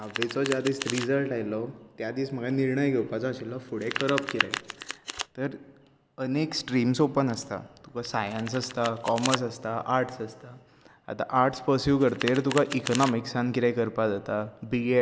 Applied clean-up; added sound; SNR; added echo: none; Domestic sounds, home sounds; 11 dB; none.